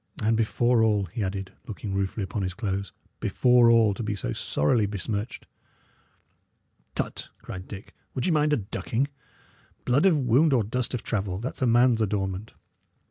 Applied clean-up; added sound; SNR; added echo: none; none; none; none.